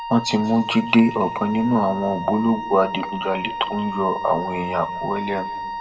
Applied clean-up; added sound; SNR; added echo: none; Wind instrument, woodwind instrument; 9 dB; reverberation time 1.3 s.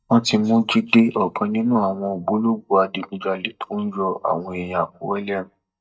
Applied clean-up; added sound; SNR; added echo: neural mask model DeepFilterNet 3.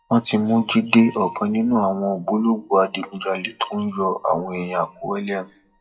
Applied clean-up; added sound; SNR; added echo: classical method WPE with log-MMSE.